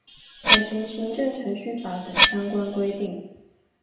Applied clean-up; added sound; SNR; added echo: none; Cutlery, silverware; -4 dB; reverberation time 0.8 s.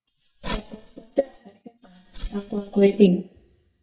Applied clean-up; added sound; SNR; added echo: neural mask model DeepFilterNet 3.